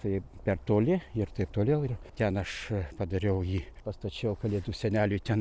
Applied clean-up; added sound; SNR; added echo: none; none; none; none.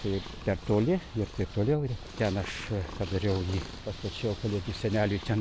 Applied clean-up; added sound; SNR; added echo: none; Bell / Train + Purr; 13 dB; none.